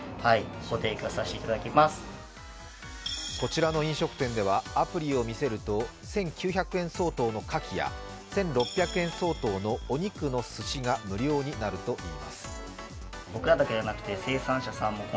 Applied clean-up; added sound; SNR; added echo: none; none; none; none.